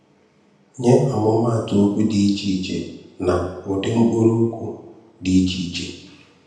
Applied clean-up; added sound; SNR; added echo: none; none; none; reverberation time 0.8 s.